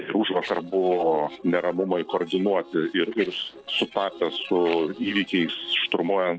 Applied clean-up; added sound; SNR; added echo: neural separator model SepFormer DNS4.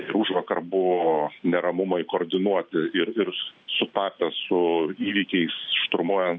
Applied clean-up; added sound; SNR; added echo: none; none; none; none.